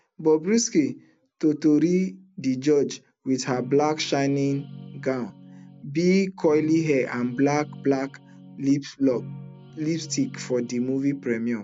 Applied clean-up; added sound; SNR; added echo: none; Guitar; 17 dB; none.